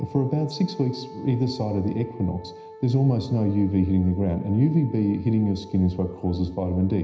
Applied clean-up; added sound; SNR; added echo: none; Wind instrument, woodwind instrument; 19 dB; reverberation time 0.9 s.